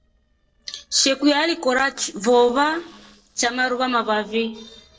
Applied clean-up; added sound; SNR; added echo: neural separator model SepFormer DNS4.